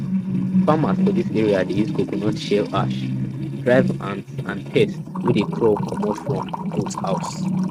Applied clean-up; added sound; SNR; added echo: neural mask model RNNoise.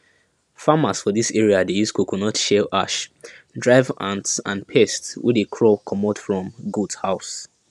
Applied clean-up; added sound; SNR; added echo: none; none; none; none.